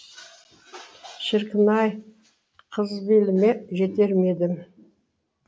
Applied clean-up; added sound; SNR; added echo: none; none; none; none.